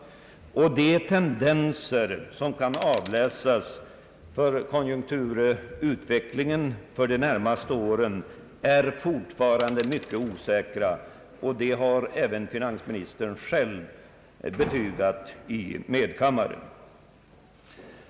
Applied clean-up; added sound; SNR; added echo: none; Coin (dropping); 17 dB; none.